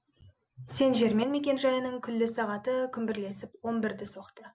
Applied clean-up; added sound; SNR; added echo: none; none; none; none.